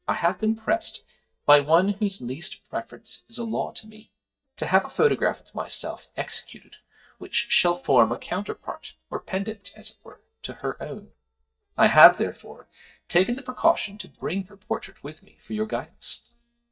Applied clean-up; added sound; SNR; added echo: neural mask model DeepFilterNet 3.